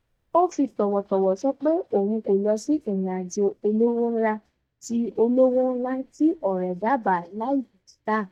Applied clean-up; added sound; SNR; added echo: neural mask model DeepFilterNet 3.